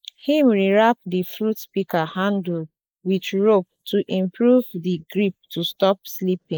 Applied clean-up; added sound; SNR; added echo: neural mask model Resemble Enhance denoiser.